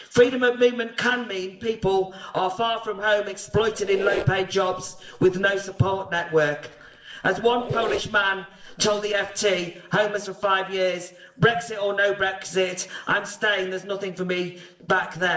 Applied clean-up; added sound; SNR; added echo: neural separator model SepFormer DNS4.